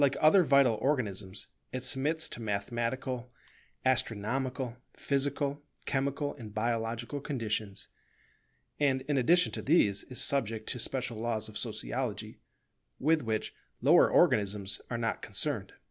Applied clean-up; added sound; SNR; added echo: none; none; none; none.